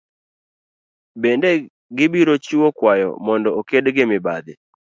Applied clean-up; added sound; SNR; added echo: none; none; none; none.